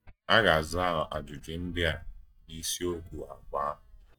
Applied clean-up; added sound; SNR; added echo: neural mask model DeepFilterNet 3.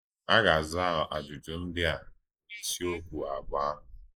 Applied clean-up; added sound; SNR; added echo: neural mask model Resemble Enhance denoiser.